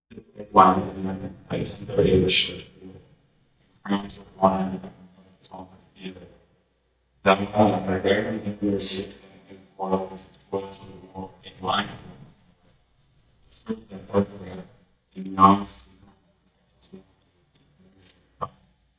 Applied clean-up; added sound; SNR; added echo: neural mask model DeepFilterNet 3.